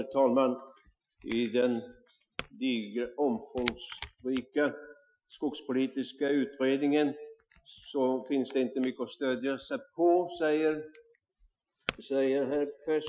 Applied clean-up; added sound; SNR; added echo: classical method Wiener filter.